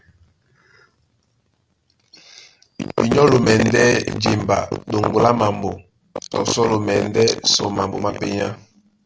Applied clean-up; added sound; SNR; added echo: none; none; none; none.